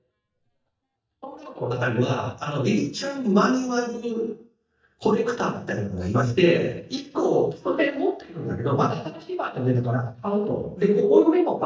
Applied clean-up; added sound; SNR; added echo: neural mask model DeepFilterNet 3.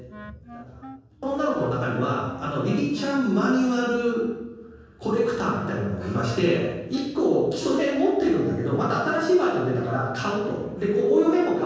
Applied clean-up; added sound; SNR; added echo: none; Wind instrument, woodwind instrument; 20 dB; reverberation time 1.3 s.